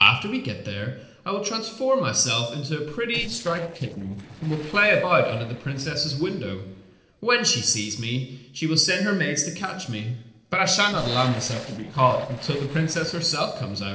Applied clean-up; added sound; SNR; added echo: neural separator model SepFormer DNS4.